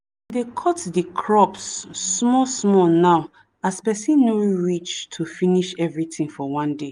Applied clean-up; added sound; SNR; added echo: none; none; none; none.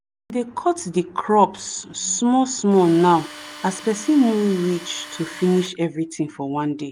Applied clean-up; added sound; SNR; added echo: none; Tools; 17 dB; none.